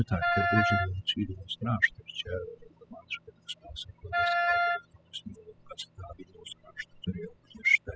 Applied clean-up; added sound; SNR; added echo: classical method spectral subtraction.